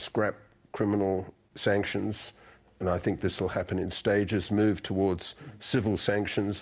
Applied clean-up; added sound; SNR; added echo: none; none; none; none.